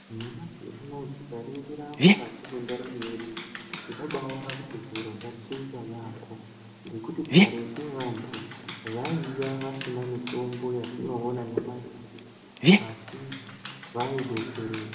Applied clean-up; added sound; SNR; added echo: none; Dog; -5 dB; reverberation time 1.8 s.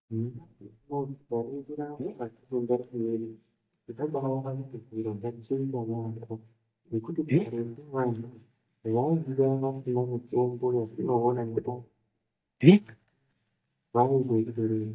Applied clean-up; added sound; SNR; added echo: neural mask model DeepFilterNet 3.